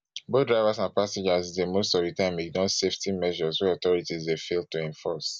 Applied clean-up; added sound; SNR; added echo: none; none; none; none.